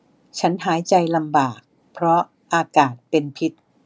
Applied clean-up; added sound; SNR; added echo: none; none; none; none.